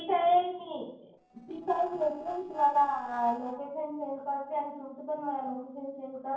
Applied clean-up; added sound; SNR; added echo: neural separator model SepFormer DNS4.